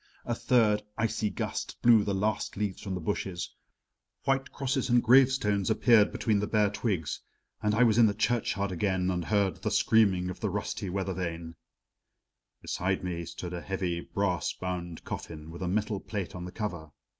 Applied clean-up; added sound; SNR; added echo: none; none; none; none.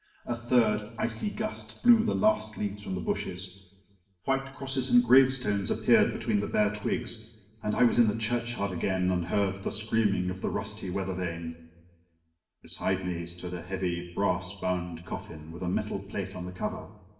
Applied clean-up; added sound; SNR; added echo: none; none; none; reverberation time 1.0 s.